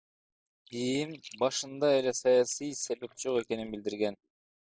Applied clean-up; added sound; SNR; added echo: neural mask model Resemble Enhance denoiser.